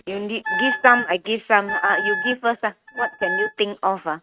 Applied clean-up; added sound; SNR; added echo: neural mask model RNNoise.